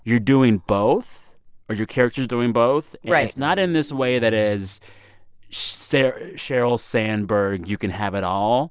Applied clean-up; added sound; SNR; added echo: neural separator model SepFormer DNS4.